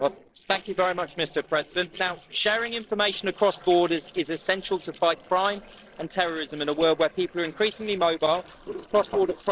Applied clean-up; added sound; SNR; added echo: neural separator model SepFormer DNS4.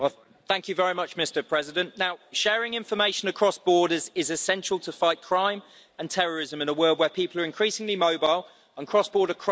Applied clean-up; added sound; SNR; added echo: none; none; none; none.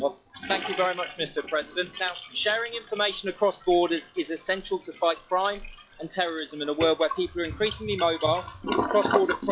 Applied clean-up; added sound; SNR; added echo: classical method log-MMSE.